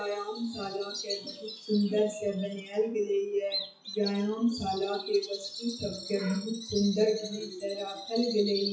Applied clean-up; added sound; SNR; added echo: classical method WPE with log-MMSE.